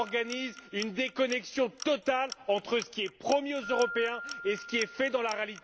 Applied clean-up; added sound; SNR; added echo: none; Keyboard (musical) + Clock; 12 dB; none.